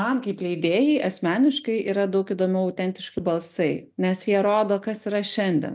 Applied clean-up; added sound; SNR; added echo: none; none; none; none.